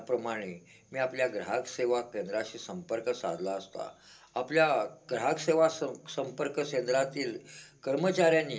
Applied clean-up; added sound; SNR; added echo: none; none; none; reverberation time 0.2 s.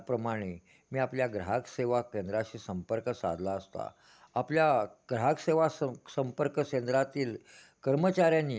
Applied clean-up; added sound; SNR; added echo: none; none; none; none.